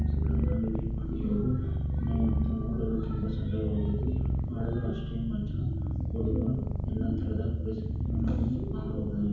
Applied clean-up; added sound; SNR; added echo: none; Purr; -3 dB; reverberation time 2.2 s.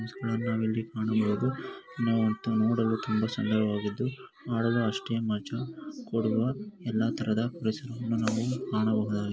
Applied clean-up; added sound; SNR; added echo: none; none; none; none.